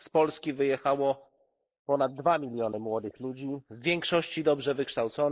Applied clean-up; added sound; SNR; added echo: neural mask model Resemble Enhance denoiser.